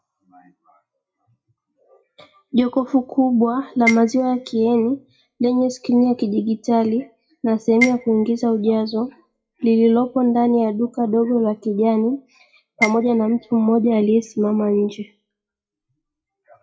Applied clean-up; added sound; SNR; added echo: classical method WPE with log-MMSE.